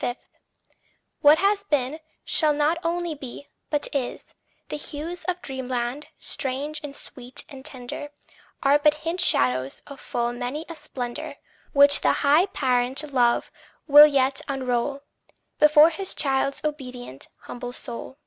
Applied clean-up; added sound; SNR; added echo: none; none; none; none.